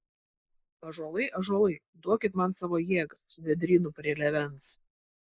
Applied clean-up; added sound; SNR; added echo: neural mask model Resemble Enhance denoiser.